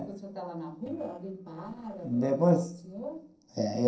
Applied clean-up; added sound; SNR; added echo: neural separator model SepFormer DNS4.